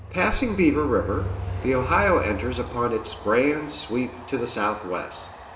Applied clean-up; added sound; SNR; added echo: none; Train; 10 dB; reverberation time 1.8 s.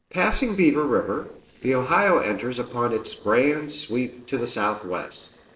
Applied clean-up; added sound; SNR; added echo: neural separator model SepFormer DNS4.